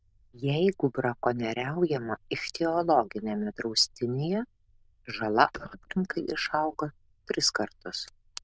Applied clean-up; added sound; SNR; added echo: neural diffusion model UNIVERSE++.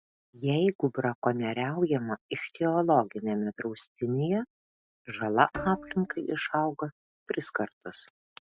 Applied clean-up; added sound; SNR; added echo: classical method Wiener filter.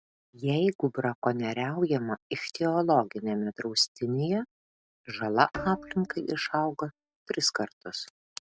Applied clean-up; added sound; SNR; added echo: none; Bowed string instrument; 14 dB; none.